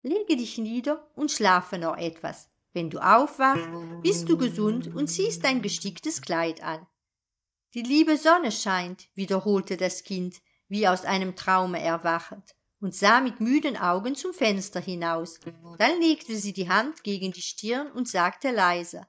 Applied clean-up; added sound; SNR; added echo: neural mask model DeepFilterNet 3.